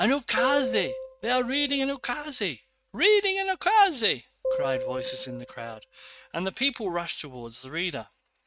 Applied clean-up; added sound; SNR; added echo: neural mask model RNNoise.